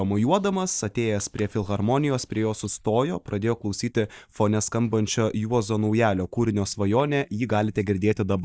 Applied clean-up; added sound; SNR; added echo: neural mask model DeepFilterNet 3.